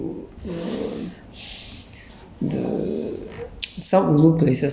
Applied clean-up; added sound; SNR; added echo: none; none; none; none.